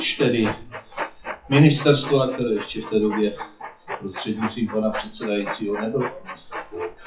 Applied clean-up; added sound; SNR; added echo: classical method WPE with log-MMSE.